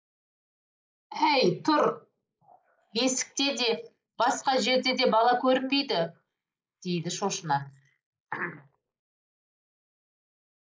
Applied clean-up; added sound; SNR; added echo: neural mask model Resemble Enhance denoiser.